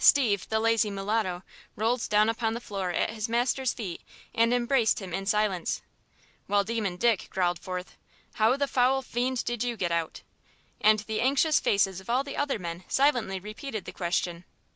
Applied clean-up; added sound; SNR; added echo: none; none; none; none.